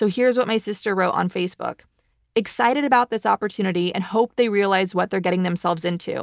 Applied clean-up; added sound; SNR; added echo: none; none; none; none.